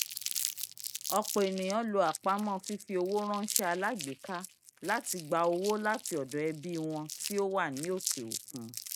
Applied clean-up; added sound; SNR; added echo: neural mask model RNNoise.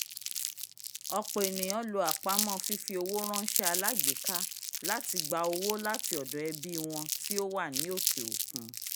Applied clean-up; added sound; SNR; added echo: none; Crumpling, crinkling; -1 dB; none.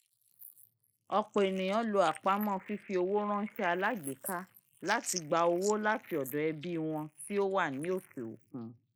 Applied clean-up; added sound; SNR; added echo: neural mask model Resemble Enhance denoiser.